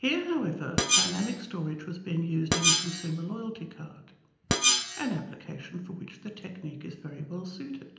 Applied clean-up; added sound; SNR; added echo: none; Screech; -4 dB; reverberation time 0.8 s.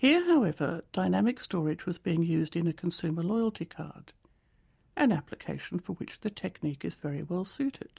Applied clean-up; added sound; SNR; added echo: none; none; none; none.